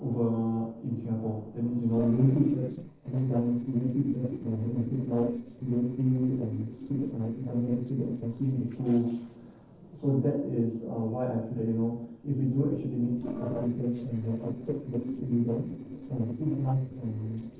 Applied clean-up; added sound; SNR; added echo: neural separator model SepFormer DNS4.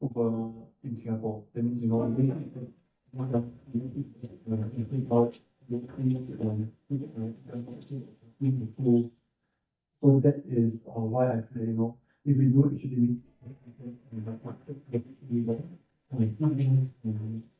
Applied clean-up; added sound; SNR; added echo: neural mask model DeepFilterNet 3.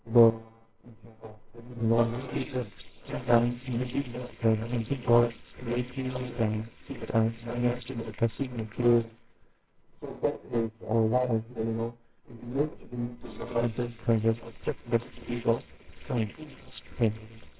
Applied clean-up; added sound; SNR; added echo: neural separator model SepFormer WHAMR!.